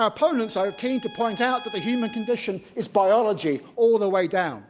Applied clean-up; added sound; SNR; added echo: none; Bowed string instrument; 18 dB; none.